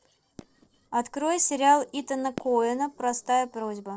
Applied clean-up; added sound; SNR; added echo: neural separator model SepFormer DNS4.